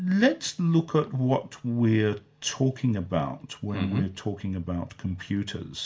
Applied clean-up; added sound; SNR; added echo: none; none; none; reverberation time 0.3 s.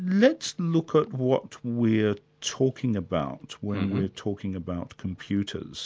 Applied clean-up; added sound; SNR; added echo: none; none; none; none.